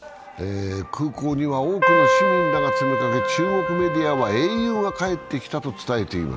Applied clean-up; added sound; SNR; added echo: none; Keyboard (musical); -3 dB; none.